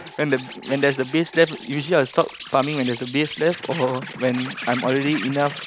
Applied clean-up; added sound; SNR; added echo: none; Insect; 13 dB; none.